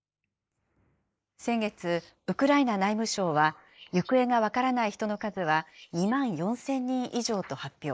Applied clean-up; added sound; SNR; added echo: neural mask model Resemble Enhance denoiser.